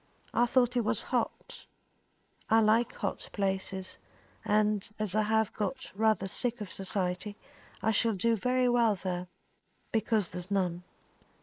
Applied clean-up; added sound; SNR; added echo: neural mask model Resemble Enhance denoiser.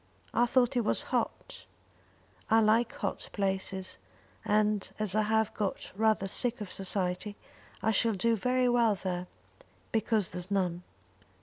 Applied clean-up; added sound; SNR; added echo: none; none; none; none.